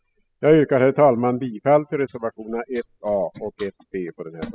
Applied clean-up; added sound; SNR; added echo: classical method spectral subtraction.